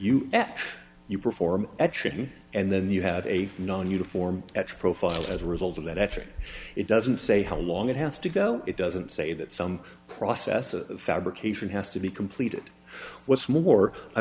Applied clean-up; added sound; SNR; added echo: none; Keys jangling; 15 dB; none.